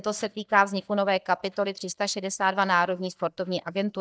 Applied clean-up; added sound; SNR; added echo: neural mask model DeepFilterNet 3.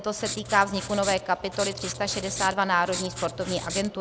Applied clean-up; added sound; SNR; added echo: none; Writing; 10 dB; none.